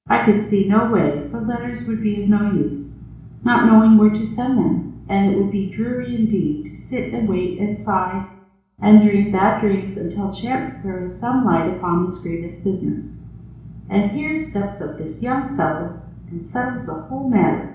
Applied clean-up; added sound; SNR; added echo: none; none; none; reverberation time 0.6 s.